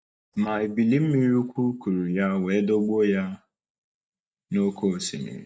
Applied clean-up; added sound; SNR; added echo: neural mask model DeepFilterNet 3.